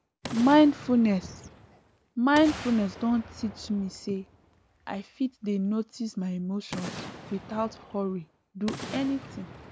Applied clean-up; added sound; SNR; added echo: none; Boom; 15 dB; none.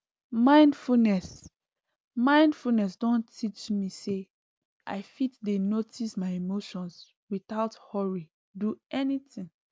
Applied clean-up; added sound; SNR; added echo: none; none; none; none.